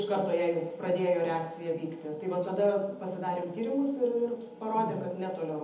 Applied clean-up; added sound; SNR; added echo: none; none; none; reverberation time 1.0 s.